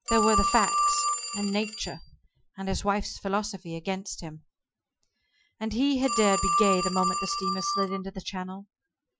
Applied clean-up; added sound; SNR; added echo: classical method Wiener filter.